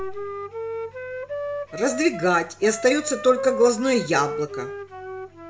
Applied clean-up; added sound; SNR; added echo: none; Wind instrument, woodwind instrument; 8 dB; reverberation time 0.4 s.